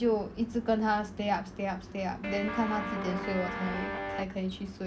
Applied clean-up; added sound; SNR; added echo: none; Guitar; 4 dB; none.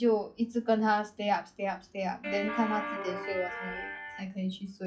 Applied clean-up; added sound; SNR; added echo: classical method log-MMSE.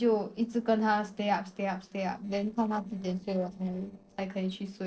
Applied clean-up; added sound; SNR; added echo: neural separator model SepFormer DNS4.